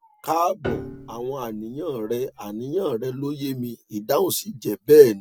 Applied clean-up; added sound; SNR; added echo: none; Piano; 15 dB; none.